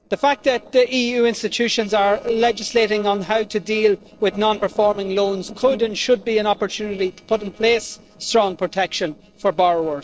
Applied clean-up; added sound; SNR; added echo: neural separator model SepFormer DNS4.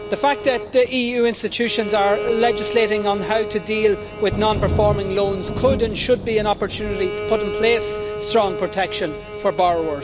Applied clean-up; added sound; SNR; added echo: none; Thunder + Bowed string instrument; 6 dB; none.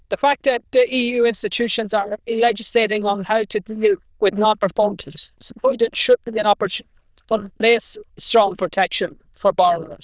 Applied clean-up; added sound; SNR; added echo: neural diffusion model UNIVERSE++.